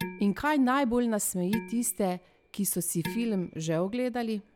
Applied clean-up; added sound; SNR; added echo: none; Dishes, pots, and pans; 15 dB; none.